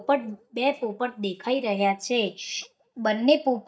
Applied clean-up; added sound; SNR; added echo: neural mask model DeepFilterNet 3.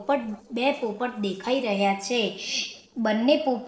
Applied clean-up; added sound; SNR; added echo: neural separator model SepFormer DNS4.